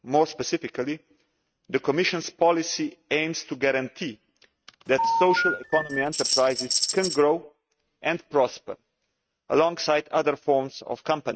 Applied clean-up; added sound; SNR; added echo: neural mask model RNNoise.